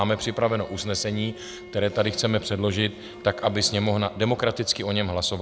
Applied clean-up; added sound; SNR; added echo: none; Bowed string instrument; 20 dB; none.